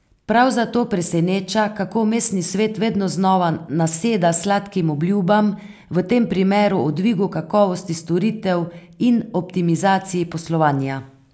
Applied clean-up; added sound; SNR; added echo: none; none; none; none.